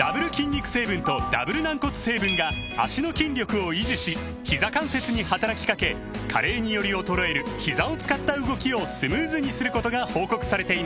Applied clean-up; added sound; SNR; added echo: none; none; none; none.